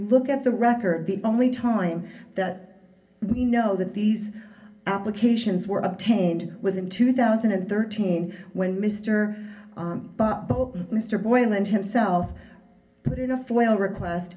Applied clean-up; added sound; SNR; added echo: none; none; none; reverberation time 0.3 s.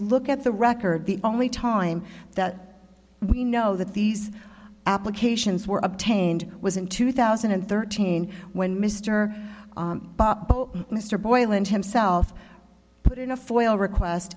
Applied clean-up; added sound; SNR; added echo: none; none; none; none.